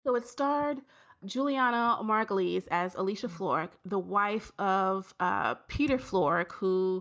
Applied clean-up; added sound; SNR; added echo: neural mask model DeepFilterNet 3.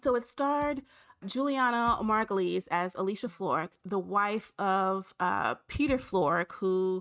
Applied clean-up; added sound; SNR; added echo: neural mask model RNNoise.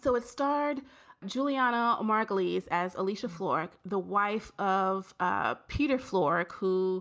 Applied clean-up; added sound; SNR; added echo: none; none; none; none.